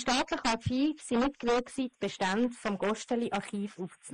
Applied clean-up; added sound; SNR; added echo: neural mask model Resemble Enhance denoiser.